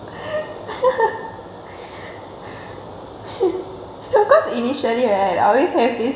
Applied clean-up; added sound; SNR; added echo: none; none; none; reverberation time 1.1 s.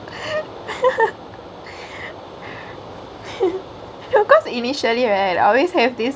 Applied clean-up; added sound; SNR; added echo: none; none; none; none.